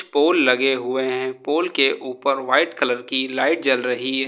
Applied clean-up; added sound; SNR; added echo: none; none; none; none.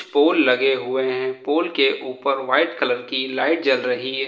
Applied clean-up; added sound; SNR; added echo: none; none; none; reverberation time 1.9 s.